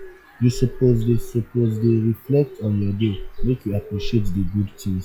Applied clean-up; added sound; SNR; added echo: classical method log-MMSE.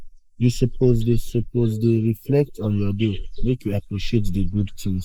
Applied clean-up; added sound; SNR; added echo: neural mask model Resemble Enhance denoiser.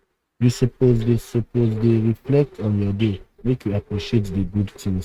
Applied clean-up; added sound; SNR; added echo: neural mask model RNNoise.